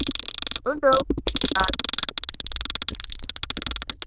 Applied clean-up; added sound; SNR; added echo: neural diffusion model UNIVERSE++.